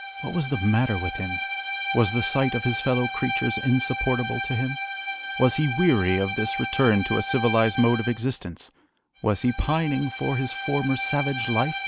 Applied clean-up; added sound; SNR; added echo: none; Bowed string instrument; 6 dB; none.